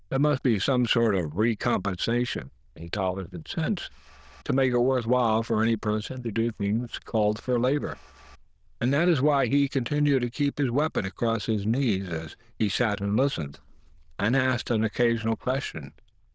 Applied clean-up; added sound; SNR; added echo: neural diffusion model UNIVERSE++.